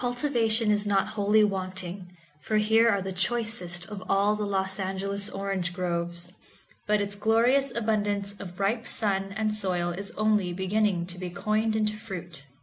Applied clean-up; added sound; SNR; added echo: none; none; none; none.